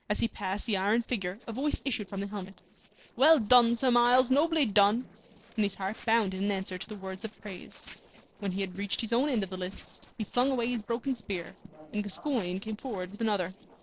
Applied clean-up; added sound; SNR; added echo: neural separator model SepFormer DNS4.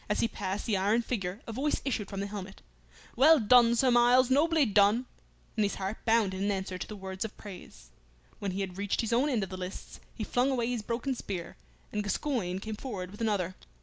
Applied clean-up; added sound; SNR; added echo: none; none; none; none.